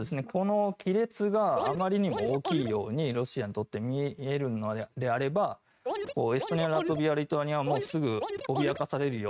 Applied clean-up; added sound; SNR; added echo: neural mask model RNNoise.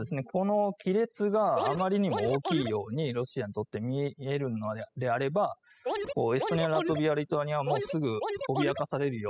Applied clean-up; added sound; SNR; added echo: classical method spectral subtraction.